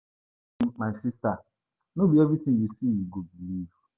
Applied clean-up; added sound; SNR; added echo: none; none; none; none.